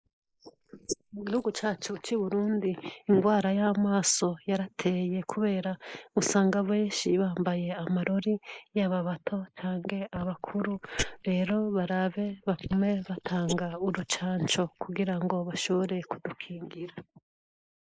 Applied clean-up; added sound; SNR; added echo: neural mask model Resemble Enhance denoiser.